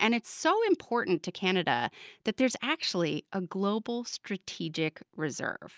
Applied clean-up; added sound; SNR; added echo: none; none; none; none.